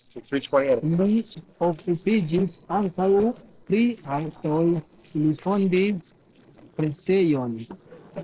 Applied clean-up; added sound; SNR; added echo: neural separator model SepFormer DNS4.